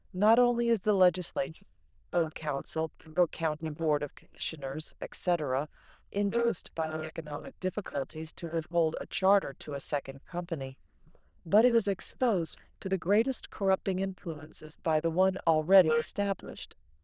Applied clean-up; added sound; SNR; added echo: neural diffusion model UNIVERSE++.